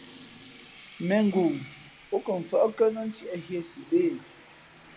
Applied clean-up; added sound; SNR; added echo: none; Sink (filling or washing) / Water tap, faucet; 17 dB; none.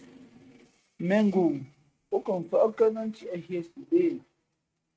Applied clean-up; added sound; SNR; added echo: neural mask model RNNoise.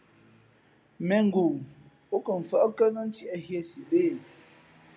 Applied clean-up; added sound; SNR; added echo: none; none; none; none.